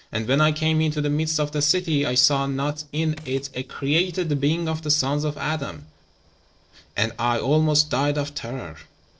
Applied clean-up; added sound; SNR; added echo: neural separator model SepFormer DNS4.